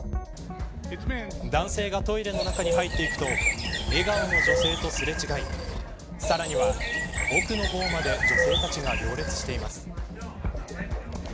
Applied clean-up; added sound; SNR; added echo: none; Bird; -2 dB; none.